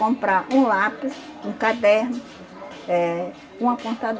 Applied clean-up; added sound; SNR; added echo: none; none; none; reverberation time 0.1 s.